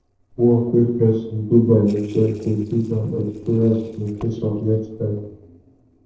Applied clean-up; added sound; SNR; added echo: neural separator model SepFormer DNS4.